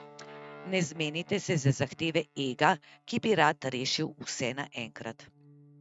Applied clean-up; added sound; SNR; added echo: neural mask model RNNoise.